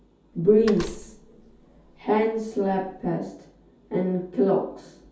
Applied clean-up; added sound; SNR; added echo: none; Slam; 16 dB; reverberation time 0.6 s.